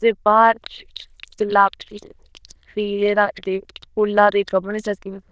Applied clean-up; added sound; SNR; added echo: neural diffusion model UNIVERSE++.